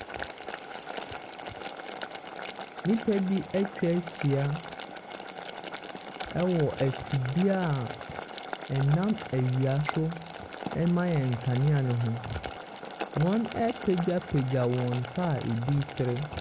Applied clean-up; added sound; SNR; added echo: none; Boiling; 8 dB; none.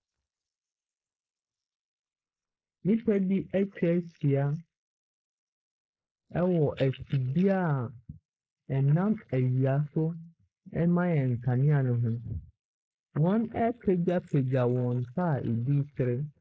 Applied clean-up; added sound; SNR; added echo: neural mask model Resemble Enhance denoiser.